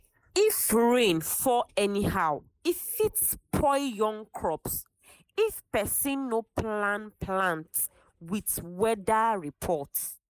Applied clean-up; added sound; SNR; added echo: neural mask model Resemble Enhance denoiser.